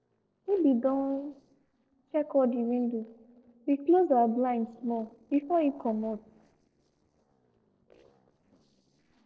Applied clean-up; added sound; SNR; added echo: neural separator model SepFormer DNS4.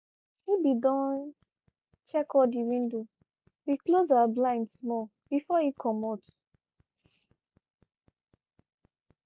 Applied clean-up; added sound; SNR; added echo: none; none; none; none.